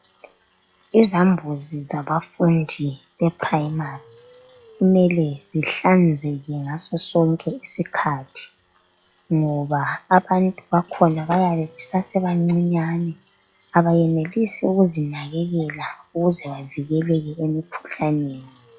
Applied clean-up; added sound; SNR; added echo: classical method log-MMSE.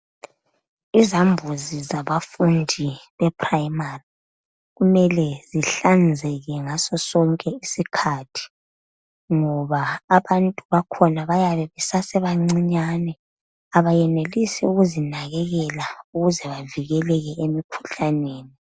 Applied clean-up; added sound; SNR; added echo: none; none; none; none.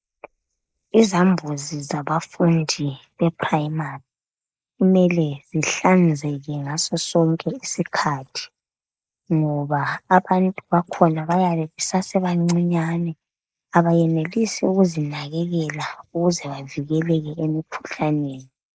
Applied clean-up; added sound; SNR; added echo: neural mask model Resemble Enhance denoiser.